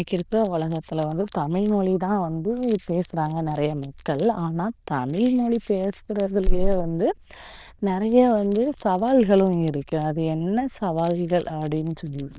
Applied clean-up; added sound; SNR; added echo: neural diffusion model UNIVERSE++.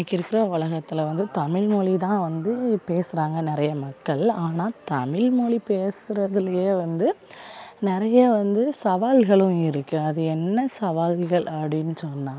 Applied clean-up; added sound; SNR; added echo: none; none; none; none.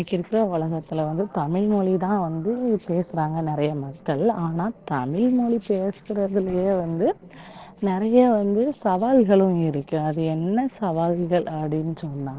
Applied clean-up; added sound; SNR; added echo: neural separator model SepFormer DNS4.